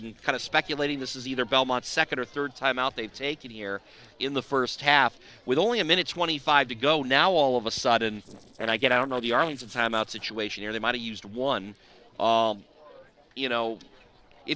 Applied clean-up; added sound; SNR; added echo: neural separator model SepFormer DNS4.